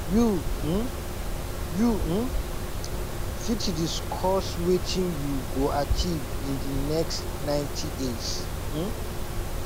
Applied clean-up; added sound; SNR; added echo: none; Mechanisms; 0 dB; none.